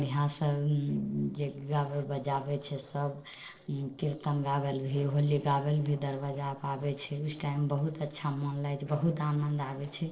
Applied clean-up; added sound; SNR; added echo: neural separator model SepFormer DNS4.